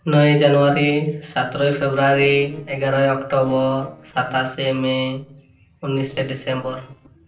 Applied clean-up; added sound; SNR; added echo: neural separator model SepFormer DNS4.